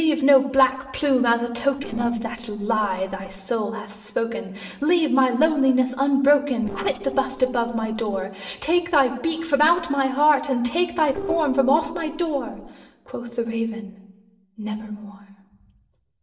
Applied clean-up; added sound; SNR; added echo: neural separator model SepFormer DNS4.